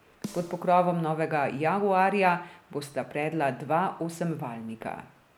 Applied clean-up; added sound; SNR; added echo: none; Snare drum; 19 dB; none.